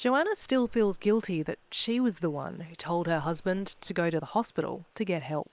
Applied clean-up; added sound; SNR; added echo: neural separator model SepFormer WHAM!.